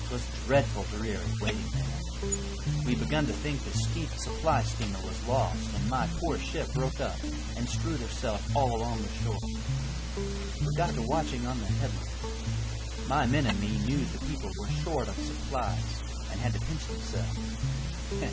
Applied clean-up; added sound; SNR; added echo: none; Guitar; 4 dB; none.